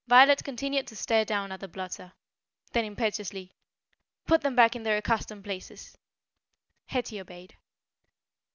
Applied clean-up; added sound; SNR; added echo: none; none; none; none.